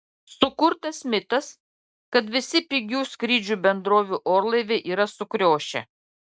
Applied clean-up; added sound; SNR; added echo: none; none; none; none.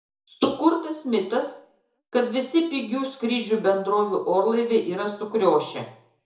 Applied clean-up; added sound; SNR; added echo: none; none; none; reverberation time 0.6 s.